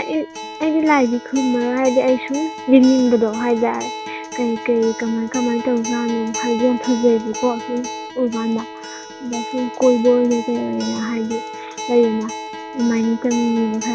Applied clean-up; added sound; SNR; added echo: none; Acoustic guitar; 11 dB; none.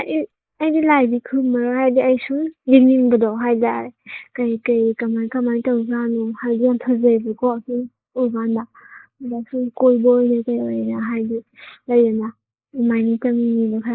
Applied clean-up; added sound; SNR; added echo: neural mask model Resemble Enhance denoiser.